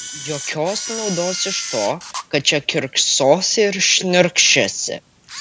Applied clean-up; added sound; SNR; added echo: none; Camera; 13 dB; none.